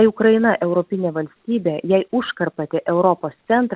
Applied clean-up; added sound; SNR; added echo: none; none; none; none.